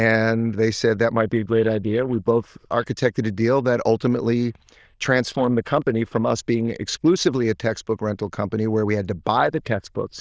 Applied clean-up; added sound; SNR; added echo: neural diffusion model UNIVERSE++.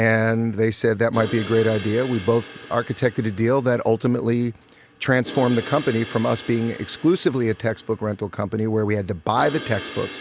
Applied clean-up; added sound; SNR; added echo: none; Crash cymbal; 16 dB; none.